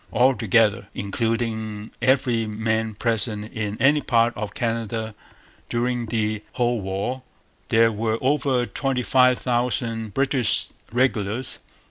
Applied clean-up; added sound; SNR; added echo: none; none; none; none.